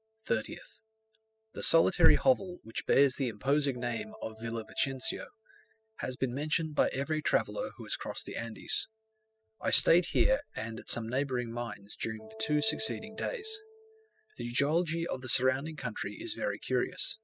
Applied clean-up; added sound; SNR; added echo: classical method spectral subtraction.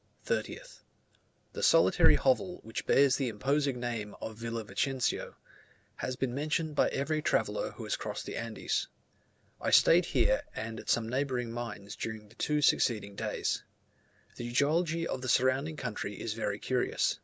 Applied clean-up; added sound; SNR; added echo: none; none; none; none.